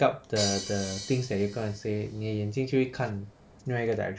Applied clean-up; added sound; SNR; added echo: none; Crash cymbal; 11 dB; none.